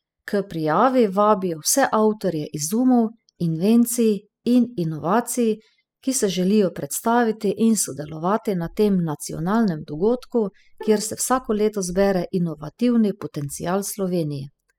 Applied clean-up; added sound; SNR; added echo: classical method spectral subtraction.